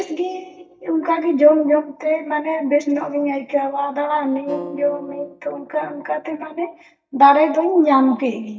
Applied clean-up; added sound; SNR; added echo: neural mask model DeepFilterNet 3.